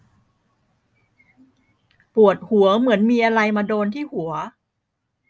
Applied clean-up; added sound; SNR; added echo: none; none; none; none.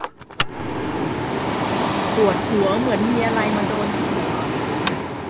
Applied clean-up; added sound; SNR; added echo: none; Mechanical fan; -3 dB; none.